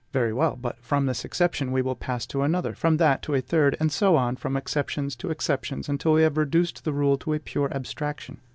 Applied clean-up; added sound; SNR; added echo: none; none; none; none.